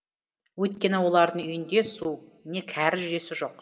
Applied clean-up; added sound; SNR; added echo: none; none; none; reverberation time 1.0 s.